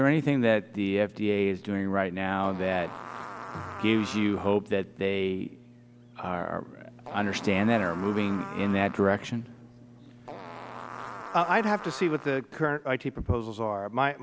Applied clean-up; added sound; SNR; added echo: none; Fart; 13 dB; none.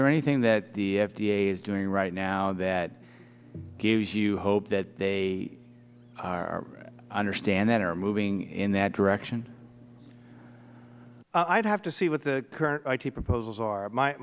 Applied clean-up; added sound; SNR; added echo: none; none; none; none.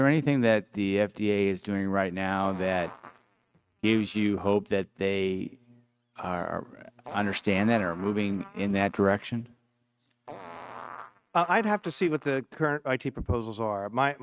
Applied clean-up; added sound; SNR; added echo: neural mask model RNNoise.